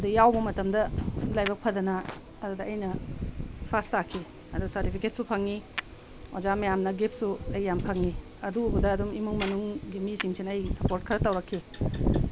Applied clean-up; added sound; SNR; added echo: none; Tap / Hammer; 17 dB; none.